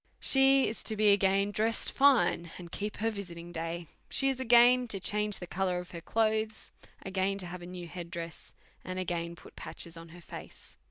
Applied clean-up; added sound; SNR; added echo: none; none; none; none.